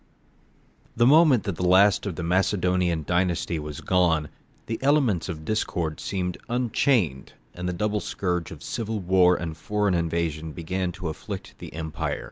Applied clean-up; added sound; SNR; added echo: none; none; none; none.